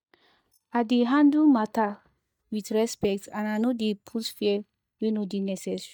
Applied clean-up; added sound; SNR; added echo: neural mask model DeepFilterNet 3.